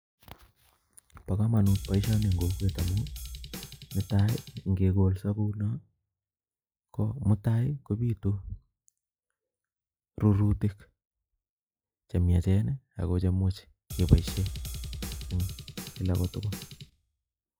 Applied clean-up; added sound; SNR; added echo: classical method log-MMSE.